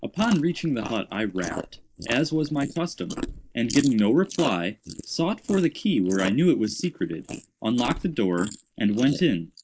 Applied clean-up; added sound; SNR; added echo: neural mask model Resemble Enhance denoiser.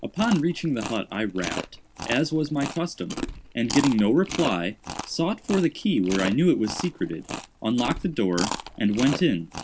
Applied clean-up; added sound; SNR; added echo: none; Chewing, mastication; 10 dB; none.